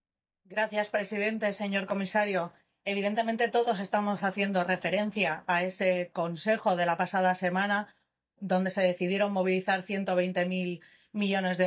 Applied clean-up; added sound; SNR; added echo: neural mask model DeepFilterNet 3.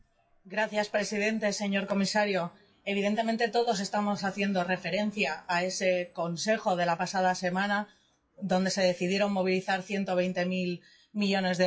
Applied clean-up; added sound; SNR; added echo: classical method WPE with log-MMSE.